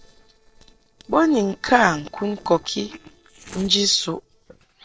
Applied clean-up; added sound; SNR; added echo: neural separator model SepFormer DNS4.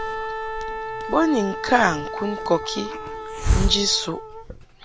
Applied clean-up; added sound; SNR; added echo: none; Wind instrument, woodwind instrument + Hiss; 3 dB; none.